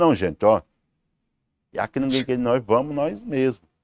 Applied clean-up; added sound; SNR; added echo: neural mask model RNNoise.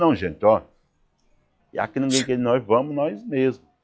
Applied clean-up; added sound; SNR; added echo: classical method log-MMSE.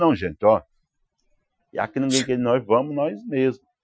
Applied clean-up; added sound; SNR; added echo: classical method Wiener filter.